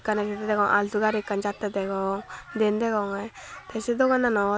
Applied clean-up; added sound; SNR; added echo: none; none; none; none.